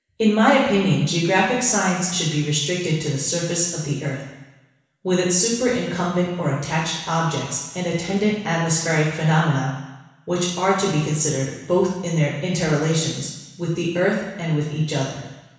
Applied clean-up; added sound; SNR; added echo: none; none; none; reverberation time 1.1 s.